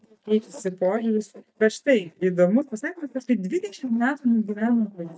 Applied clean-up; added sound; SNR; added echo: neural mask model DeepFilterNet 3.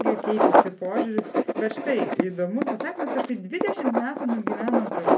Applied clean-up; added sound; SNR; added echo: none; Writing; -4 dB; reverberation time 0.3 s.